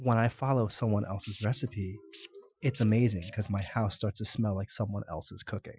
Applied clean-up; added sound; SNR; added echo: classical method Wiener filter.